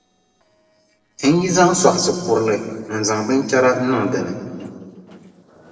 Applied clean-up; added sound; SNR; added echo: neural separator model SepFormer DNS4.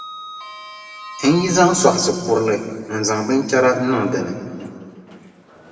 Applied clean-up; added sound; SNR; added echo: none; Sliding door; 18 dB; reverberation time 2.1 s.